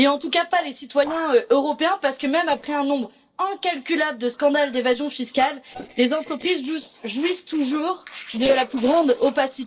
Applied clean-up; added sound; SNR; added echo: neural separator model SepFormer DNS4.